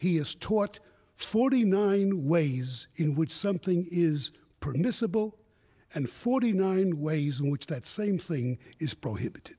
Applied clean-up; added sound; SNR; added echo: none; none; none; none.